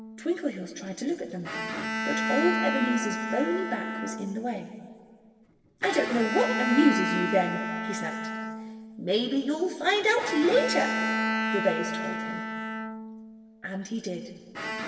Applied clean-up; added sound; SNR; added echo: none; Bowed string instrument; 3 dB; reverberation time 1.9 s.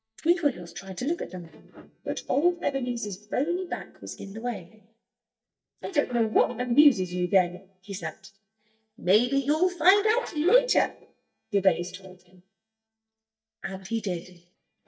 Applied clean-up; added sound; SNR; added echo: neural mask model DeepFilterNet 3.